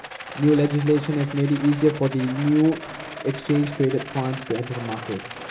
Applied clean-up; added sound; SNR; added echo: none; Rattle; 13 dB; reverberation time 1.7 s.